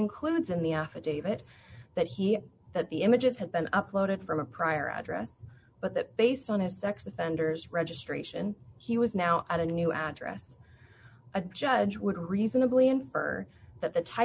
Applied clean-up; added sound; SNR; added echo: none; none; none; none.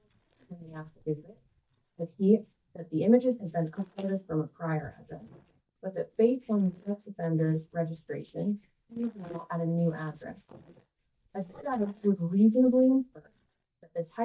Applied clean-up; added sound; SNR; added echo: neural mask model DeepFilterNet 3.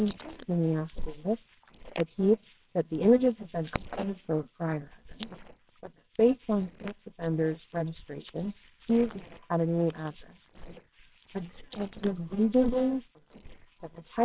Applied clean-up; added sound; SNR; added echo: neural separator model SepFormer WHAMR!.